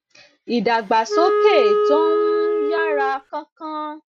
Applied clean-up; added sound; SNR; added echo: none; Wind instrument, woodwind instrument; -3 dB; none.